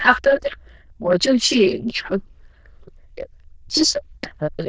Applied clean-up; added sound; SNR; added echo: neural diffusion model UNIVERSE++.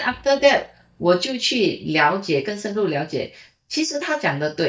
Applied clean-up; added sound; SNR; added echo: neural mask model DeepFilterNet 3.